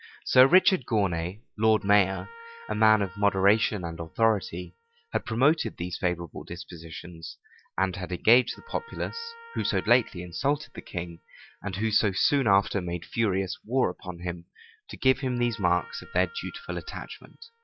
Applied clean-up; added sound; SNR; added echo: classical method log-MMSE.